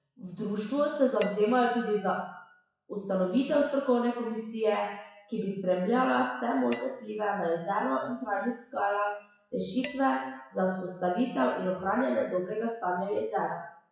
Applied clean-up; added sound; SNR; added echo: classical method WPE with log-MMSE.